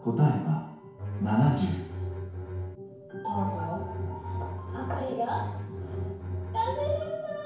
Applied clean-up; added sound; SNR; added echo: none; Bowed string instrument; 5 dB; reverberation time 1.0 s.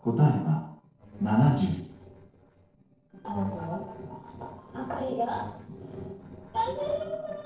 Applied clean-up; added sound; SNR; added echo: neural separator model SepFormer DNS4.